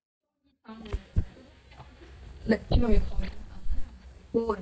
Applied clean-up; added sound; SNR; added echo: neural mask model DeepFilterNet 3.